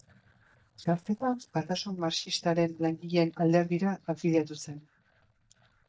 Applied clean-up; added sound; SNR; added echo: neural mask model DeepFilterNet 3.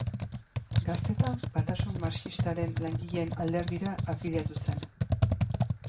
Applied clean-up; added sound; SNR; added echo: none; Computer keyboard; -5 dB; reverberation time 0.2 s.